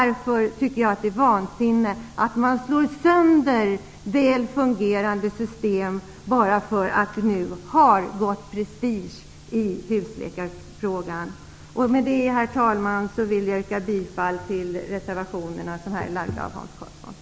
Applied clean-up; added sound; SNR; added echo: none; none; none; none.